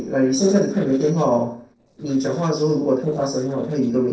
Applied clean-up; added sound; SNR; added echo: neural separator model SepFormer DNS4.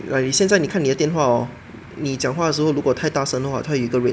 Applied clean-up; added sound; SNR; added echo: none; none; none; none.